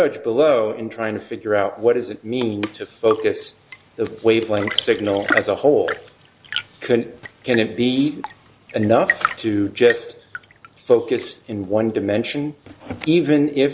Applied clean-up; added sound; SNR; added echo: none; Tap / Fill (with liquid) / Trickle, dribble / Chirp, tweet / Engine; 11 dB; none.